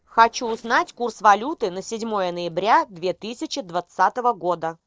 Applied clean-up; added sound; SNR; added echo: neural separator model SepFormer DNS4.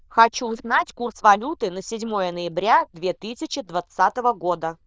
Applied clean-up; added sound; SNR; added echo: neural diffusion model UNIVERSE++.